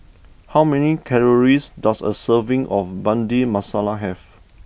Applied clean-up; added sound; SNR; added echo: none; none; none; none.